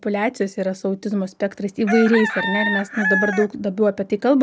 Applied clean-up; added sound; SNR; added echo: none; Chicken, rooster; 5 dB; none.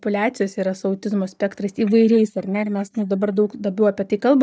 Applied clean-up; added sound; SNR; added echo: neural mask model DeepFilterNet 3.